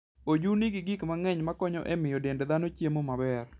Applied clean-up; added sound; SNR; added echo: none; none; none; none.